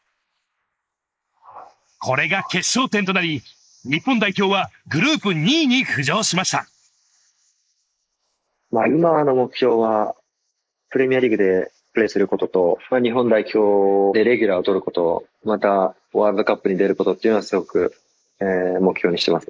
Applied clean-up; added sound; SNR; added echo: neural mask model Resemble Enhance denoiser.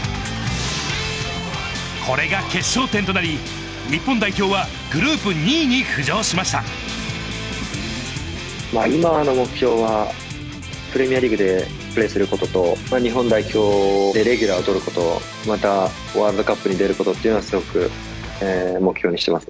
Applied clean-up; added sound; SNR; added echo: none; none; none; none.